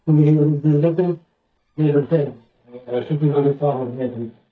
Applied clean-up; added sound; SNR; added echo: neural mask model DeepFilterNet 3.